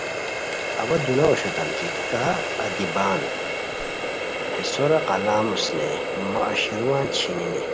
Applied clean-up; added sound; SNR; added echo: none; Water tap, faucet; 2 dB; none.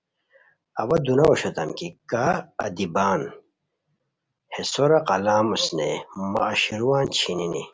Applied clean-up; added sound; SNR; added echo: none; none; none; none.